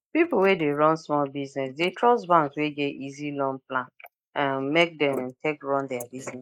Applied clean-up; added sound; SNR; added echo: neural mask model Resemble Enhance denoiser.